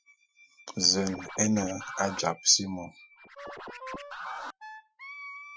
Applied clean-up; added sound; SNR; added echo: classical method Wiener filter.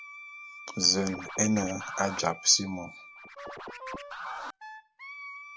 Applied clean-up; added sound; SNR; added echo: none; Scratching (performance technique) + Wind instrument, woodwind instrument; 11 dB; none.